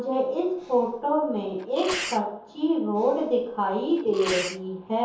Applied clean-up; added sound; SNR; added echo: none; Sneeze; 12 dB; reverberation time 0.7 s.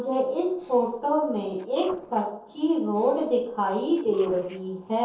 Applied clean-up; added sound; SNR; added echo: neural separator model SepFormer DNS4.